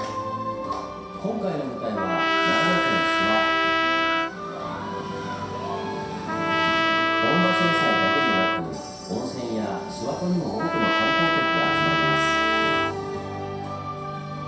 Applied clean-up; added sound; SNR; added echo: none; Trumpet; -3 dB; reverberation time 0.7 s.